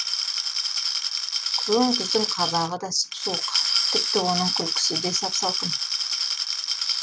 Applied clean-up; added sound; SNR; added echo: none; Glass; -3 dB; none.